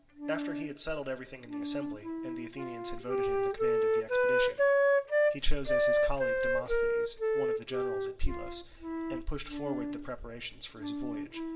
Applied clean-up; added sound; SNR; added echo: none; Wind instrument, woodwind instrument; -4 dB; reverberation time 2.8 s.